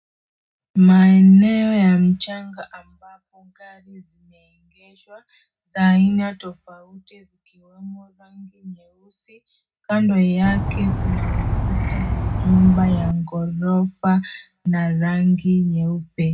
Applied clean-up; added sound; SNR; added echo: none; Insect; 2 dB; reverberation time 0.4 s.